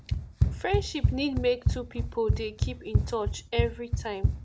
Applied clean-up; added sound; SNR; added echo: none; Run; -3 dB; none.